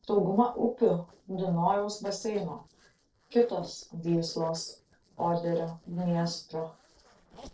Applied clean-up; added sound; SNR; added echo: neural separator model SepFormer DNS4.